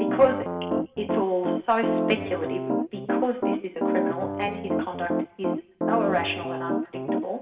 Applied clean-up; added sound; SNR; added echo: none; Piano; -1 dB; reverberation time 1.1 s.